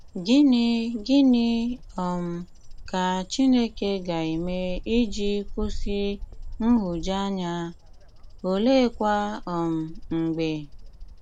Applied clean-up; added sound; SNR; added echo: none; Bird vocalization, bird call, bird song; 12 dB; none.